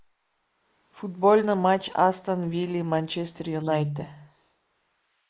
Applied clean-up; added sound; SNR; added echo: neural mask model Resemble Enhance denoiser.